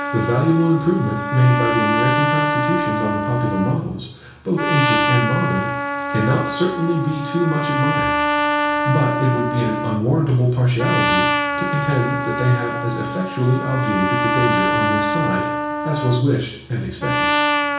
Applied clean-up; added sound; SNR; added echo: none; Trumpet; 1 dB; reverberation time 0.6 s.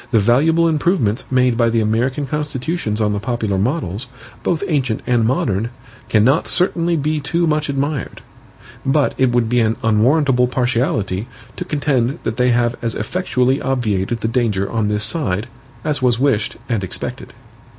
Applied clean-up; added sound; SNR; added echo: none; none; none; none.